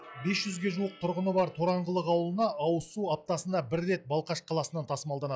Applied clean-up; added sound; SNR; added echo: classical method log-MMSE.